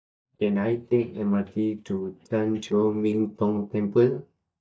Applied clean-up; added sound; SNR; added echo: neural mask model DeepFilterNet 3.